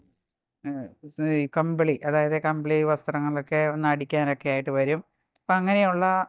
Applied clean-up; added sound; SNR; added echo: neural mask model DeepFilterNet 3.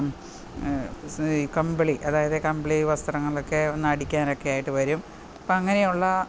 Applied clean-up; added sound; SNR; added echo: none; none; none; none.